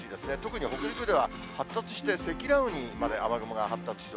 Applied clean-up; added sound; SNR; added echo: none; Dishes, pots, and pans / Glass + Wind instrument, woodwind instrument; 11 dB; none.